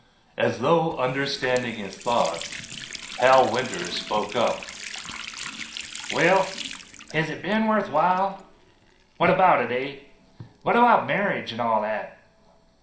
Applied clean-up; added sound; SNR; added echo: none; Water tap, faucet; 15 dB; reverberation time 0.5 s.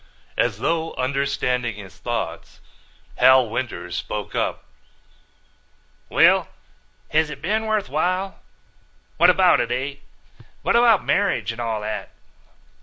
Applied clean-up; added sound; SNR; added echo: none; none; none; none.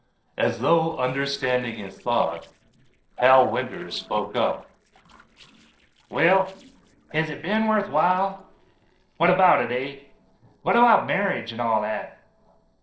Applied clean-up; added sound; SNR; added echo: neural separator model SepFormer DNS4.